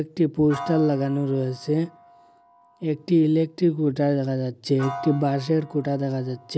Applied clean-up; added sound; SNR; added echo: none; Piano; 17 dB; none.